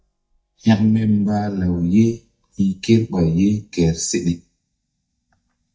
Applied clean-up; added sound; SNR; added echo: neural mask model DeepFilterNet 3.